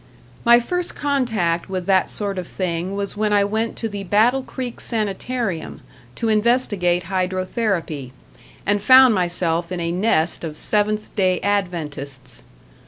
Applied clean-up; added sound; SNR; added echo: none; none; none; none.